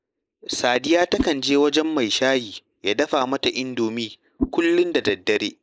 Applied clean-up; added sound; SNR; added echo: neural mask model Resemble Enhance denoiser.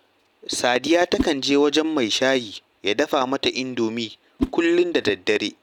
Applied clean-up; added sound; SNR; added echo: none; Whoosh, swoosh, swish; 12 dB; none.